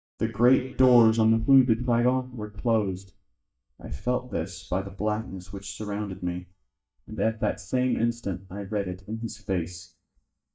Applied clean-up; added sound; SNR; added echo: neural mask model DeepFilterNet 3.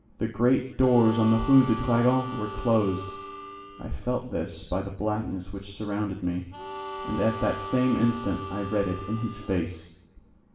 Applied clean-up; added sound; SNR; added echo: none; Harmonica; 11 dB; reverberation time 0.8 s.